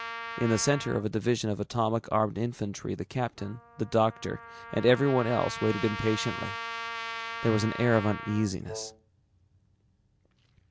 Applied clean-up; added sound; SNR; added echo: none; Wind instrument, woodwind instrument + Trumpet; 11 dB; none.